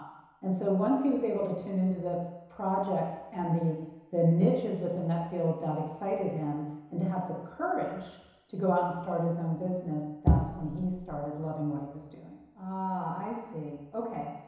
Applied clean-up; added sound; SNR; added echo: none; none; none; reverberation time 1.0 s.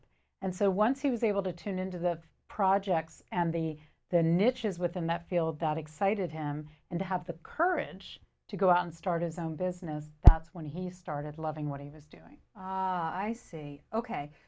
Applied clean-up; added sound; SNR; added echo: none; none; none; none.